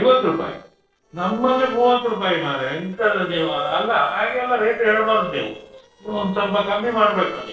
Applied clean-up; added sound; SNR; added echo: neural separator model SepFormer DNS4.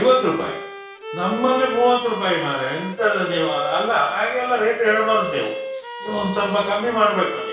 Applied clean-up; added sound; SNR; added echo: none; Bowed string instrument; 10 dB; reverberation time 0.6 s.